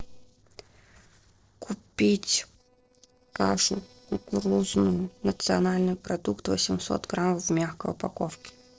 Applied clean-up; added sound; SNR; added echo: neural separator model SepFormer DNS4.